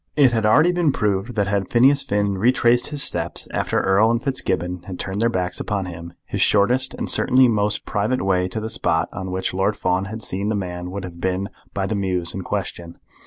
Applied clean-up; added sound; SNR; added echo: none; none; none; none.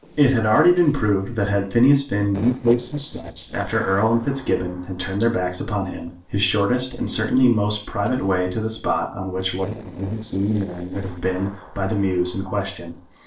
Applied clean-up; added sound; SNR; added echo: neural separator model SepFormer DNS4.